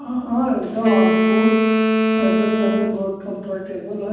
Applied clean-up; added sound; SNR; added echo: none; Wind instrument, woodwind instrument; -4 dB; reverberation time 1.2 s.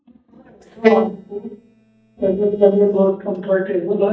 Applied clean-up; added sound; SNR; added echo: neural mask model DeepFilterNet 3.